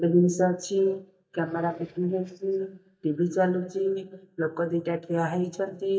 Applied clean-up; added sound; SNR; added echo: neural mask model DeepFilterNet 3.